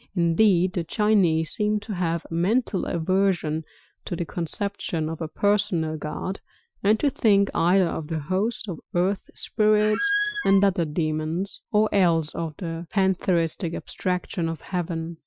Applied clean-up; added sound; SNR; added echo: classical method Wiener filter.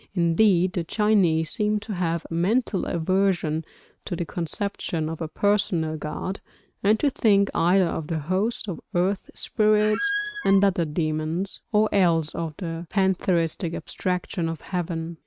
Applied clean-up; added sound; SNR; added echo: neural mask model RNNoise.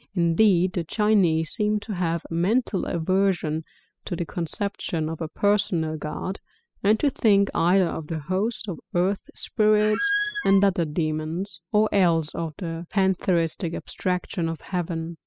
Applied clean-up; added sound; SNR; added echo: classical method spectral subtraction.